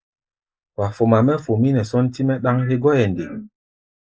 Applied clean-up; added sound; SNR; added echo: neural mask model Resemble Enhance denoiser.